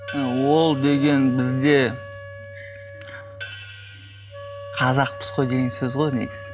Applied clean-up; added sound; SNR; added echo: none; Hi-hat + Wind instrument, woodwind instrument; 14 dB; none.